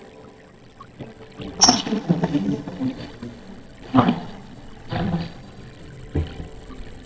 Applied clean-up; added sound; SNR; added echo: neural mask model DeepFilterNet 3.